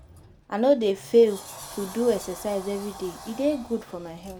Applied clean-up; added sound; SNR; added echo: none; Sliding door; 18 dB; none.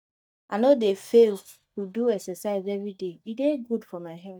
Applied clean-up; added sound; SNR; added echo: neural mask model DeepFilterNet 3.